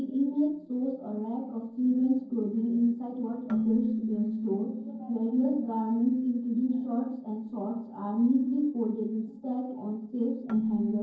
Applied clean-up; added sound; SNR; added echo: neural separator model SepFormer DNS4.